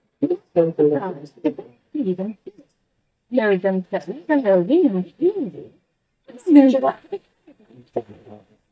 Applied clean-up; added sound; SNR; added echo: neural mask model DeepFilterNet 3.